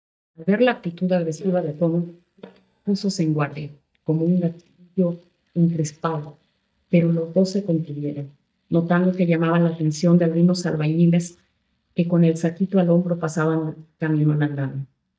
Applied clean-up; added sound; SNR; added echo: neural mask model DeepFilterNet 3.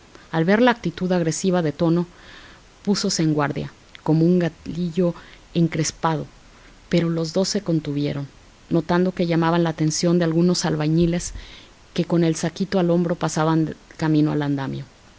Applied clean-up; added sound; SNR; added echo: none; none; none; none.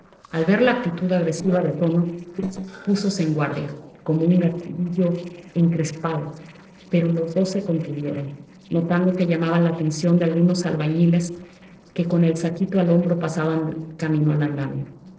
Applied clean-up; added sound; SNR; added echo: neural separator model SepFormer DNS4.